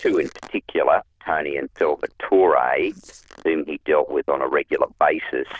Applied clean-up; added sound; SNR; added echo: neural diffusion model UNIVERSE++.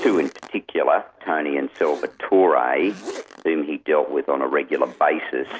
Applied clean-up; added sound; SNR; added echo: none; Zipper (clothing); 19 dB; none.